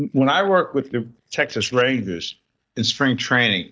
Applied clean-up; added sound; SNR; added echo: neural mask model DeepFilterNet 3.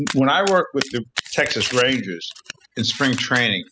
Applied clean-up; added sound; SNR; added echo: classical method spectral subtraction.